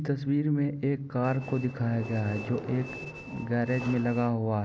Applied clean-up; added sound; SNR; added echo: none; Train; 13 dB; none.